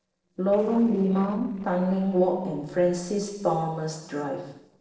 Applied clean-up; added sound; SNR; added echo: neural separator model SepFormer DNS4.